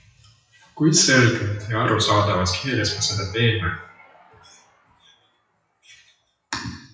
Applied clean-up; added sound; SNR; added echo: classical method WPE with log-MMSE.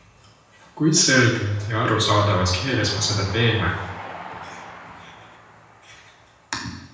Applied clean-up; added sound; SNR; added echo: none; Train; 17 dB; reverberation time 0.8 s.